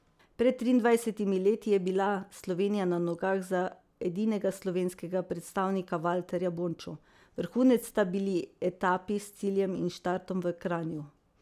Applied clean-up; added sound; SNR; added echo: none; none; none; none.